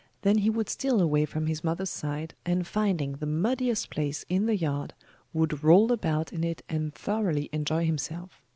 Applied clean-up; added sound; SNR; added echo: none; none; none; none.